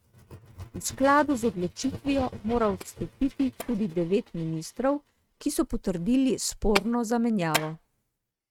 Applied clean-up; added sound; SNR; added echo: neural mask model RNNoise.